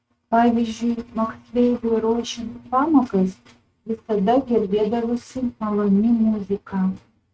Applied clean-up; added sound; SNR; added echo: neural mask model RNNoise.